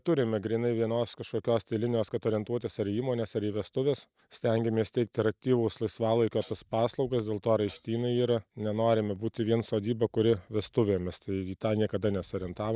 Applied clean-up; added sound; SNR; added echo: neural mask model DeepFilterNet 3.